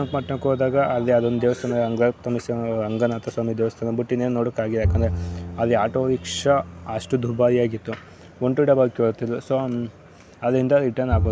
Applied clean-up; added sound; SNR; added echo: none; Bowed string instrument; 10 dB; none.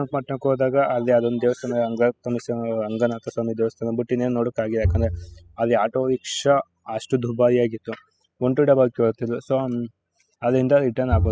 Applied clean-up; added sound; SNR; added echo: classical method spectral subtraction.